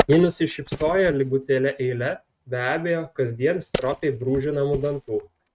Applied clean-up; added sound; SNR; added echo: neural mask model RNNoise.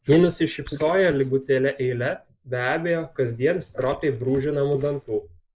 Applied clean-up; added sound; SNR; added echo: neural mask model Resemble Enhance denoiser.